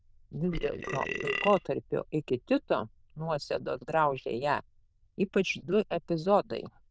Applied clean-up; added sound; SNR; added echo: neural diffusion model UNIVERSE++.